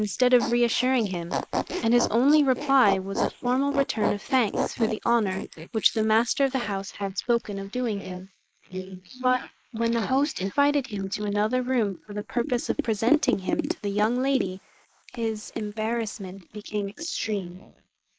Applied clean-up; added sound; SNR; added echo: neural mask model Resemble Enhance denoiser.